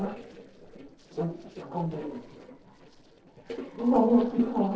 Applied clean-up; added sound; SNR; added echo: neural separator model SepFormer DNS4.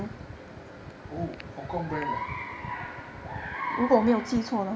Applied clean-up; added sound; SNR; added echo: none; none; none; none.